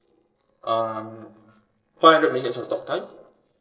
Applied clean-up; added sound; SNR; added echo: neural separator model SepFormer DNS4.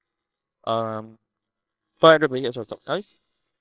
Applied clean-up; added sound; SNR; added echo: neural separator model SepFormer WHAMR!.